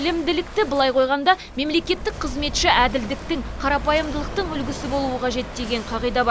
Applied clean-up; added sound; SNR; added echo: none; Walk, footsteps / Waves, surf / Wind; 10 dB; none.